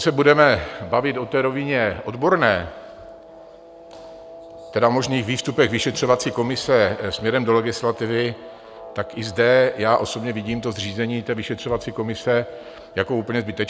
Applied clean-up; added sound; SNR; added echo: none; Guitar + Gurgling / Liquid; 19 dB; none.